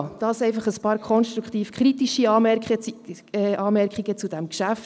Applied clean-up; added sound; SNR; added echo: none; none; none; none.